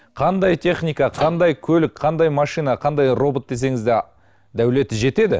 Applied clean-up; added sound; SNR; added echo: neural mask model DeepFilterNet 3.